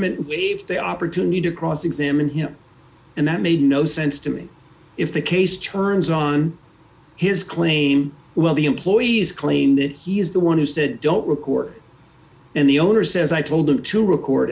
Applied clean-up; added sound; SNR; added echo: none; none; none; none.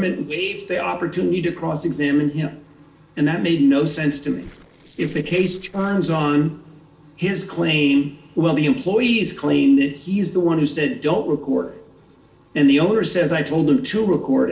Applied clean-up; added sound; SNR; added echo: neural separator model SepFormer DNS4.